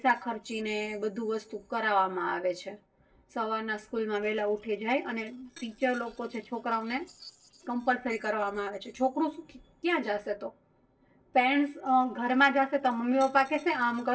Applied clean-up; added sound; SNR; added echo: neural separator model SepFormer DNS4.